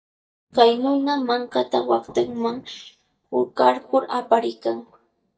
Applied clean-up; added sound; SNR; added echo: neural mask model DeepFilterNet 3.